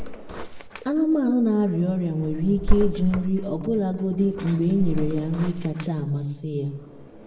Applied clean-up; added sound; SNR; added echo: none; Drawer open or close; 4 dB; reverberation time 0.8 s.